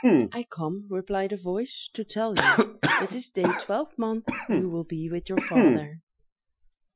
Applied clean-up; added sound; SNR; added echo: classical method Wiener filter.